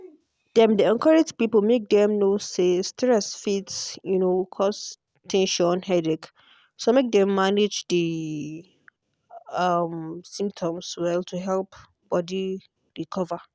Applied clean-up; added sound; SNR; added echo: none; none; none; none.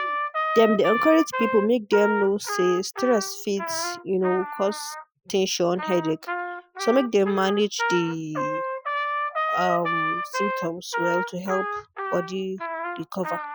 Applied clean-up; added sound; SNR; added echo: classical method Wiener filter.